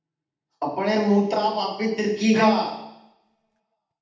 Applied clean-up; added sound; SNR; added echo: none; Bowed string instrument; 3 dB; reverberation time 0.8 s.